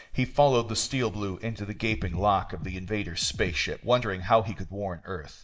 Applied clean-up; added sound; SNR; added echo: neural mask model DeepFilterNet 3.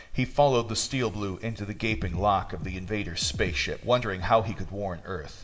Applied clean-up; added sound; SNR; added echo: none; Drum kit; 10 dB; reverberation time 1.1 s.